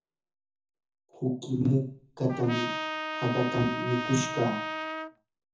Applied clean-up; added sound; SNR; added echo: none; Trumpet; 4 dB; reverberation time 0.6 s.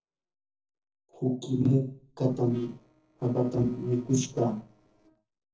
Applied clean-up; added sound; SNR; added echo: neural separator model SepFormer DNS4.